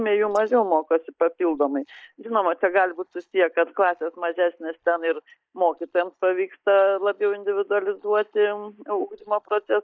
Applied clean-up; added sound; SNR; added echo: neural mask model DeepFilterNet 3.